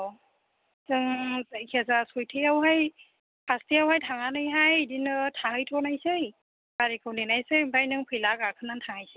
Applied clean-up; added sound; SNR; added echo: none; none; none; none.